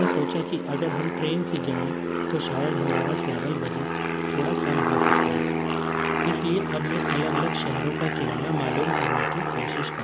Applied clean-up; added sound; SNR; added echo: none; Aircraft; -4 dB; none.